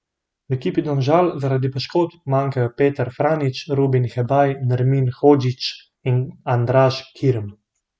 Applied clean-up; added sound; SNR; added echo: none; none; none; none.